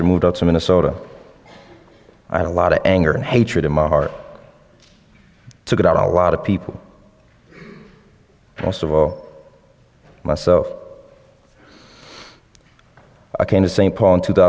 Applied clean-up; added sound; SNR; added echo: none; none; none; none.